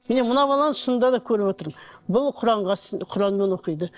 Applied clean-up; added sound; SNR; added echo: neural separator model SepFormer DNS4.